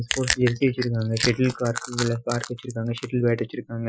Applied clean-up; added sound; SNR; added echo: classical method Wiener filter.